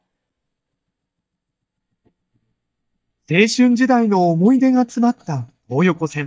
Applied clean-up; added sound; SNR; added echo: neural mask model DeepFilterNet 3.